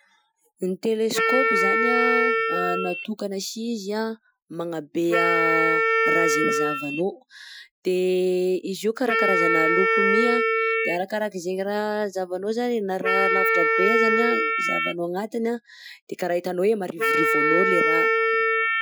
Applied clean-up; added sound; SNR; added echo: classical method Wiener filter.